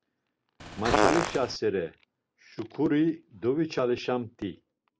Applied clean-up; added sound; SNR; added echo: none; Fart; -3 dB; none.